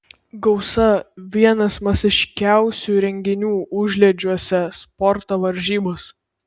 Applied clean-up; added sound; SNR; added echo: none; none; none; none.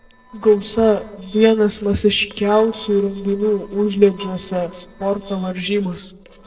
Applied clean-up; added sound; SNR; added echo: neural separator model SepFormer DNS4.